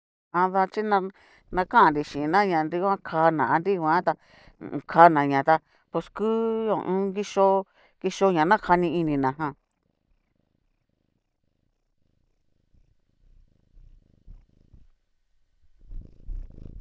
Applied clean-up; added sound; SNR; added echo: neural mask model DeepFilterNet 3.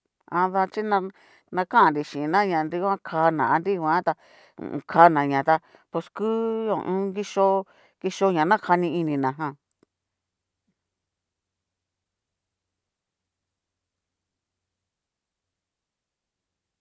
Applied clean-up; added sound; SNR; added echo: none; none; none; none.